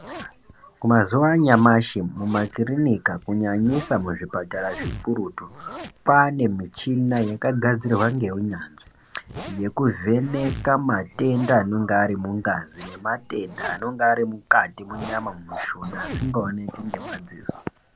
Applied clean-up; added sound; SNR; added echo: none; Zipper (clothing); 17 dB; none.